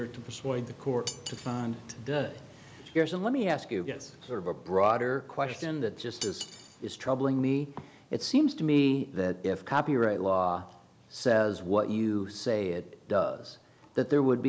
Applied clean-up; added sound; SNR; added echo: none; Cutlery, silverware; 16 dB; none.